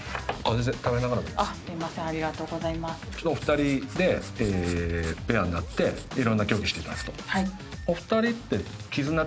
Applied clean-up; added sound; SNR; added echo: none; Writing; 19 dB; none.